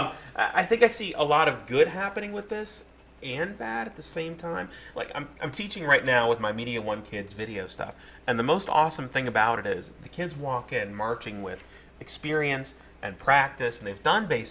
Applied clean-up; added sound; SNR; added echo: none; none; none; none.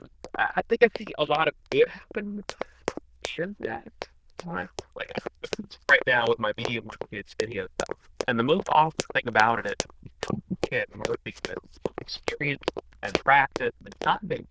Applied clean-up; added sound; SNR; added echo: neural diffusion model UNIVERSE++.